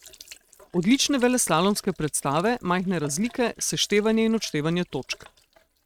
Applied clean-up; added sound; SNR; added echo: neural mask model RNNoise.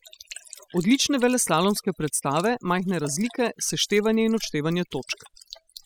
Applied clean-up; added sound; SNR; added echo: classical method spectral subtraction.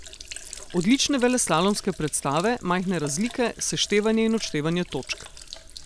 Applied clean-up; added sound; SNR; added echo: none; Sink (filling or washing); 16 dB; none.